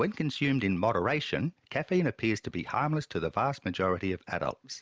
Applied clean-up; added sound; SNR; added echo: none; none; none; none.